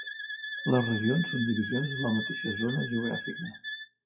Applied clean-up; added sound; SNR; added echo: classical method WPE with log-MMSE.